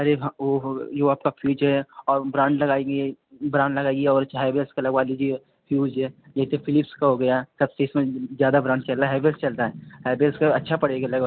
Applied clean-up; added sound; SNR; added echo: none; none; none; none.